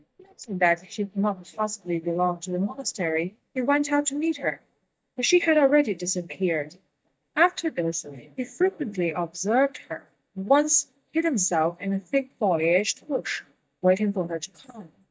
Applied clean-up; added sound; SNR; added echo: neural mask model DeepFilterNet 3.